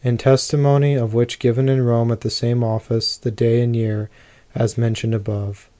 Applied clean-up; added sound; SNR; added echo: none; none; none; none.